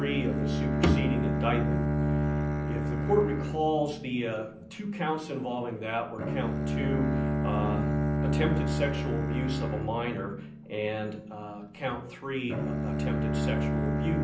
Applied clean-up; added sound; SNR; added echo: none; Bowed string instrument; -2 dB; reverberation time 0.6 s.